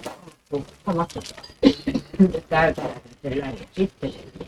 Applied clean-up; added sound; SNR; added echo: neural mask model RNNoise.